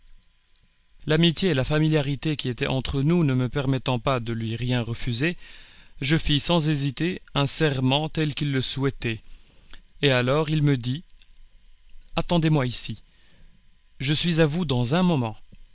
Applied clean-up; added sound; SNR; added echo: none; none; none; none.